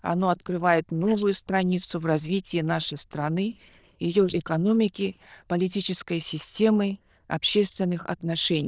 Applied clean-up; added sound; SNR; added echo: neural diffusion model UNIVERSE++.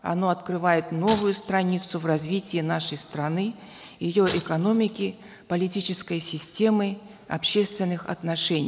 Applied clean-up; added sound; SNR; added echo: none; Shatter; 17 dB; none.